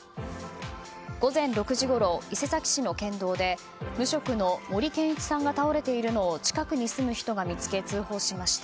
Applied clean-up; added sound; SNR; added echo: none; none; none; none.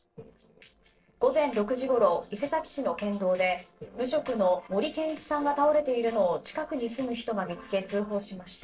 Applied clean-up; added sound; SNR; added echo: neural separator model SepFormer DNS4.